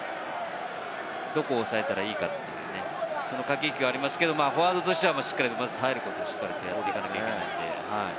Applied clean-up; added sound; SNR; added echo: none; none; none; none.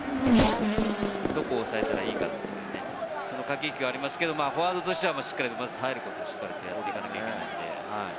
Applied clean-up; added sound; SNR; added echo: none; Race car, auto racing / Accelerating, revving, vroom; 0 dB; none.